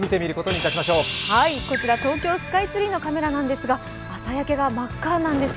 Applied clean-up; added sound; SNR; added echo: none; Fire; 17 dB; none.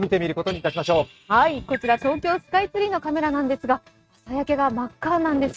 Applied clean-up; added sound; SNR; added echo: neural mask model RNNoise.